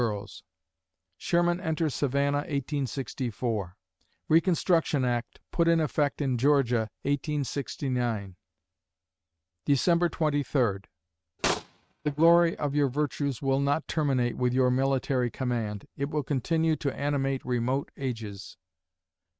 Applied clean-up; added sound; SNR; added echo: neural mask model RNNoise.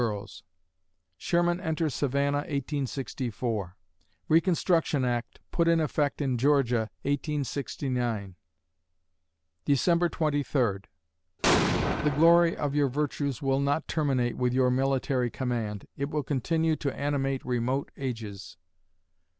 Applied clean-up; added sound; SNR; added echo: none; Explosion; 2 dB; none.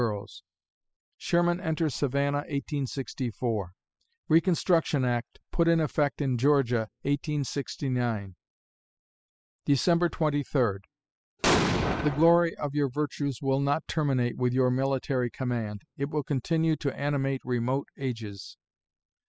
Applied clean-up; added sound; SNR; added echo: classical method spectral subtraction.